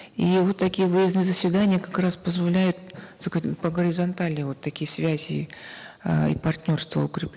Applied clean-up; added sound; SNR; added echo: none; none; none; none.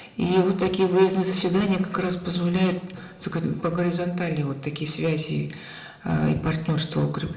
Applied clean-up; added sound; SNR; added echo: none; none; none; reverberation time 1.6 s.